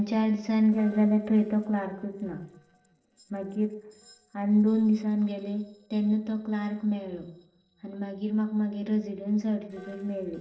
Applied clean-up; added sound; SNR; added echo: neural separator model SepFormer DNS4.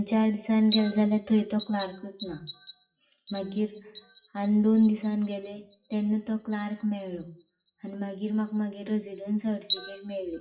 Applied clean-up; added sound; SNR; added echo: classical method WPE with log-MMSE.